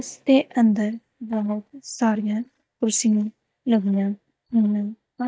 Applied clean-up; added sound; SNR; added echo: neural mask model DeepFilterNet 3.